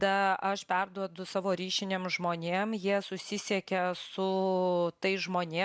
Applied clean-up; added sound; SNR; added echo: none; none; none; none.